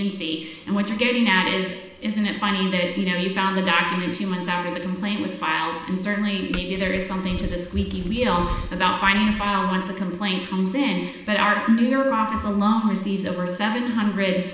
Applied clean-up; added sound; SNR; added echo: none; Glass; 11 dB; reverberation time 1.1 s.